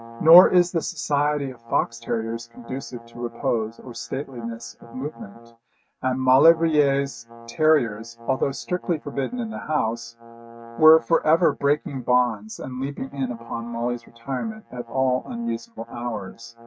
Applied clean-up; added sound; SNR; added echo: neural mask model RNNoise.